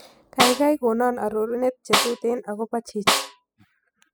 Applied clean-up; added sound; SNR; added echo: classical method spectral subtraction.